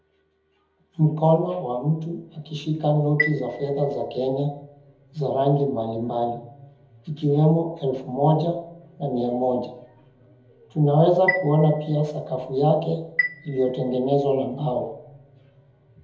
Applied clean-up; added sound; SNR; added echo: none; Chime; 9 dB; reverberation time 0.8 s.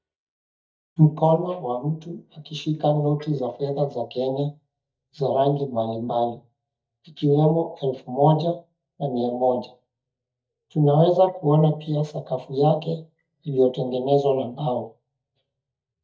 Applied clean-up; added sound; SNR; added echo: neural mask model DeepFilterNet 3.